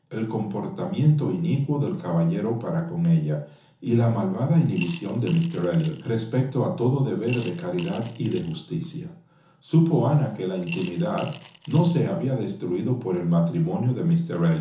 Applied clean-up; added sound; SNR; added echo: none; Coin (dropping) / Glass; 13 dB; reverberation time 0.7 s.